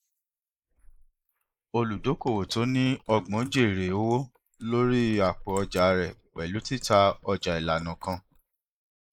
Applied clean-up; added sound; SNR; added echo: neural mask model Resemble Enhance denoiser.